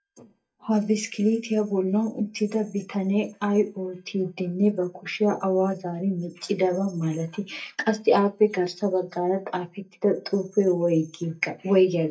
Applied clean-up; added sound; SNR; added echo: neural mask model DeepFilterNet 3.